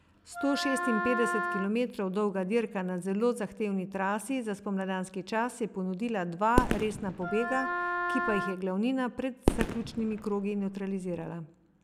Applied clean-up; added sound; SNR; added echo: none; Wind instrument, woodwind instrument + Fireworks; 1 dB; none.